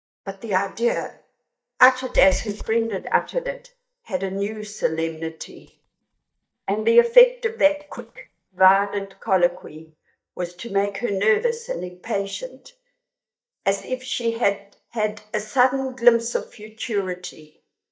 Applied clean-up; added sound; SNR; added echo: neural mask model DeepFilterNet 3.